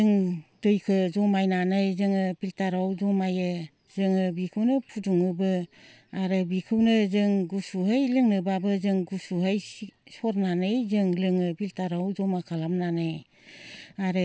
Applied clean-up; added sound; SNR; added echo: none; none; none; none.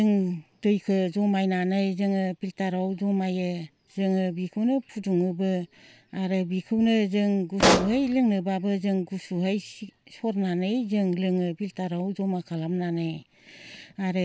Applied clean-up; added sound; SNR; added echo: none; Explosion; -1 dB; none.